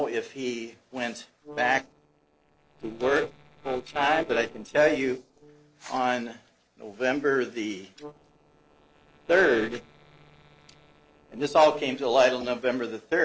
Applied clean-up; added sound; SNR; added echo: neural separator model SepFormer DNS4.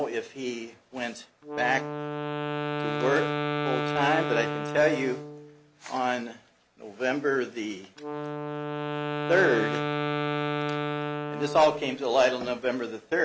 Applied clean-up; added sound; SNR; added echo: none; Wind instrument, woodwind instrument; 4 dB; none.